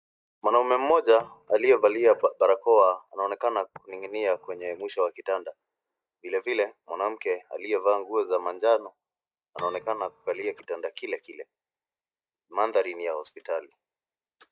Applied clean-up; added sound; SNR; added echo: neural mask model DeepFilterNet 3.